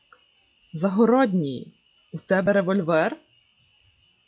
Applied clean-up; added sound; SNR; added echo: classical method log-MMSE.